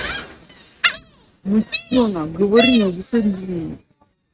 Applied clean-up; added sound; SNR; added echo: neural mask model RNNoise.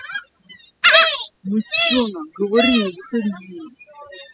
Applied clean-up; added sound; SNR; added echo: classical method spectral subtraction.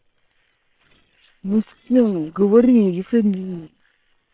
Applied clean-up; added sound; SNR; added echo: neural separator model SepFormer WHAM!.